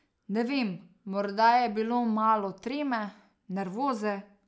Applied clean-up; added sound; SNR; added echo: none; none; none; none.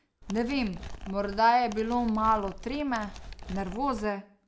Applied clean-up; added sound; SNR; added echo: none; Animal; 12 dB; none.